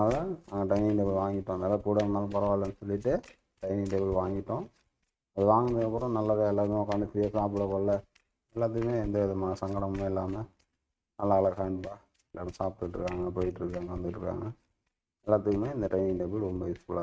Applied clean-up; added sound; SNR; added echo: neural mask model RNNoise.